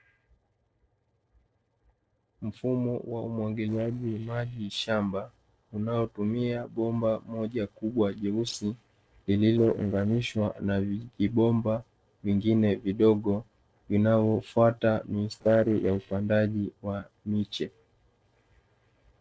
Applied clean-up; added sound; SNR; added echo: neural separator model SepFormer DNS4.